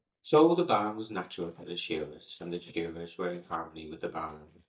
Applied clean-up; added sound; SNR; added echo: neural mask model DeepFilterNet 3.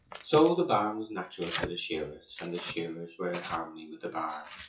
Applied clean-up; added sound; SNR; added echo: classical method WPE with log-MMSE.